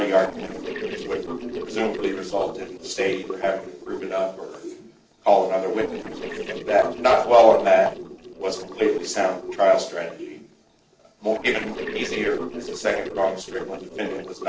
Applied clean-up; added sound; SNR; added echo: neural separator model SepFormer DNS4.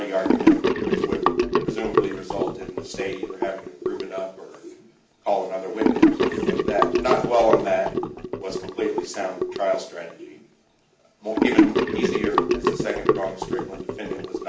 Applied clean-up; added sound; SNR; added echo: none; Sink (filling or washing) / Gurgling; -4 dB; reverberation time 0.4 s.